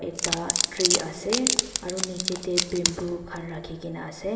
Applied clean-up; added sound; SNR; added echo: none; Wood; -3 dB; reverberation time 1.5 s.